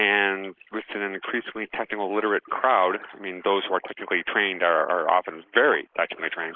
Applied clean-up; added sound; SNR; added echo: neural mask model Resemble Enhance denoiser.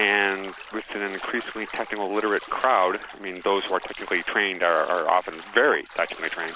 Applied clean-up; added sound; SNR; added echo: none; Bathtub (filling or washing); 15 dB; none.